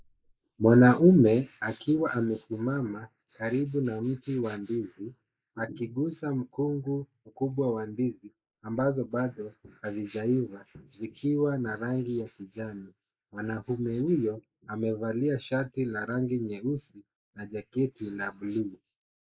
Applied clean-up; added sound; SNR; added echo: neural mask model Resemble Enhance denoiser.